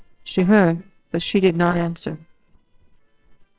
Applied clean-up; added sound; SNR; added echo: neural separator model SepFormer WHAMR!.